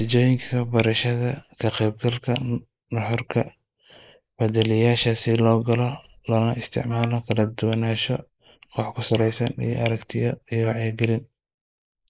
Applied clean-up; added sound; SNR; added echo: neural mask model Resemble Enhance denoiser.